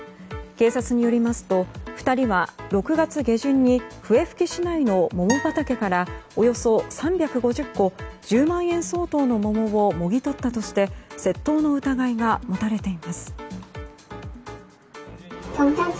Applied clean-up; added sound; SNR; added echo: none; Acoustic guitar; 12 dB; none.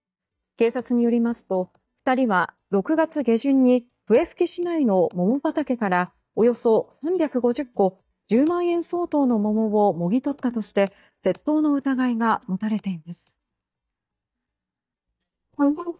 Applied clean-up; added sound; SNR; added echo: neural mask model DeepFilterNet 3.